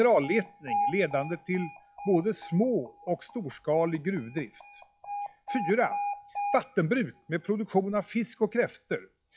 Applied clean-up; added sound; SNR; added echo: classical method log-MMSE.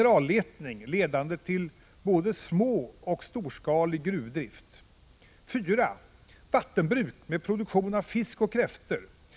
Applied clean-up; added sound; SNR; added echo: none; none; none; none.